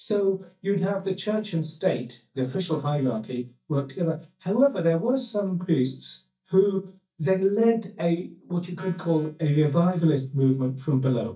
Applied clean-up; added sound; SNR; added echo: neural mask model DeepFilterNet 3.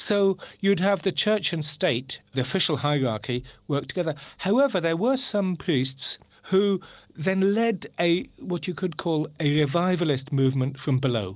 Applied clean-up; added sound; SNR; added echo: none; none; none; none.